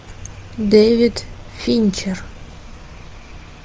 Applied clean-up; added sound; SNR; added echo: none; none; none; none.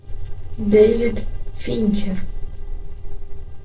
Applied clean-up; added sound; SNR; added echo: neural separator model SepFormer DNS4.